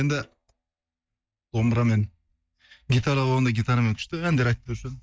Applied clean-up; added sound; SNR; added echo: neural mask model DeepFilterNet 3.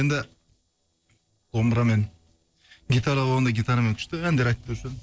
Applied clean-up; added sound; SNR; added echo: neural separator model SepFormer DNS4.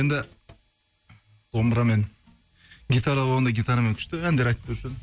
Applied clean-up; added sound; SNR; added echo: none; none; none; none.